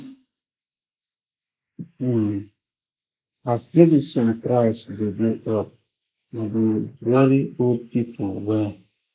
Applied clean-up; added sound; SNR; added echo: neural mask model Resemble Enhance denoiser.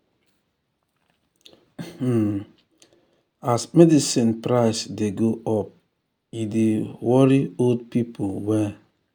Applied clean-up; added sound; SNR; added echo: none; none; none; none.